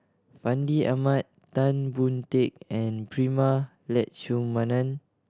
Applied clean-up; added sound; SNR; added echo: none; none; none; none.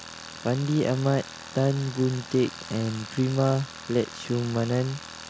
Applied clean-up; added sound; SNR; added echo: none; Tools; 15 dB; none.